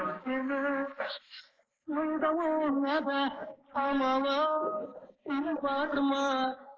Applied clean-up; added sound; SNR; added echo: neural mask model Resemble Enhance denoiser.